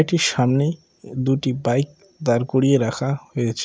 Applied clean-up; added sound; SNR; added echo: none; none; none; none.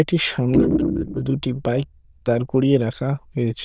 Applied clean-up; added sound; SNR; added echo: neural diffusion model UNIVERSE++.